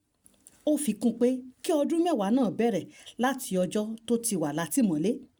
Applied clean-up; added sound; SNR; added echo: none; none; none; none.